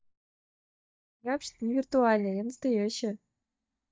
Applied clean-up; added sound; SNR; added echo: neural mask model DeepFilterNet 3.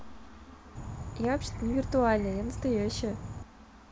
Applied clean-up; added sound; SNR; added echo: none; Insect; 6 dB; none.